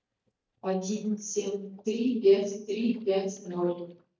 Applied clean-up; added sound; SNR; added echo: neural mask model DeepFilterNet 3.